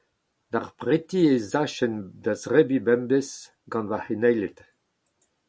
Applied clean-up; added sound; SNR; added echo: none; none; none; none.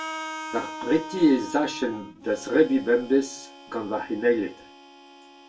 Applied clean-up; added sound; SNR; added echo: none; Harmonica; 13 dB; reverberation time 0.2 s.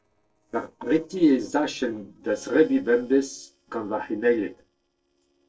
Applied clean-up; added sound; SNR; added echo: neural separator model SepFormer DNS4.